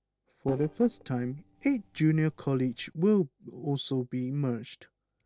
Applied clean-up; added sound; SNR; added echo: neural separator model SepFormer DNS4.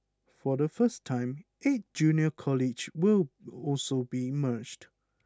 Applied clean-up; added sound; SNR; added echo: none; none; none; none.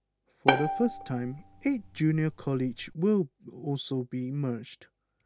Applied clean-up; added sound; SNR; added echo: none; Bowed string instrument; 3 dB; none.